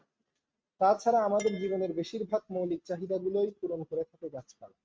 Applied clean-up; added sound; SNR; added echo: neural mask model RNNoise.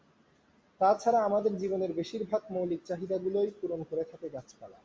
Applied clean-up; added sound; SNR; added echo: none; none; none; none.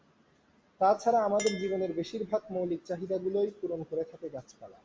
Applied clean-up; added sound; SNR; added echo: none; Chink, clink; 19 dB; none.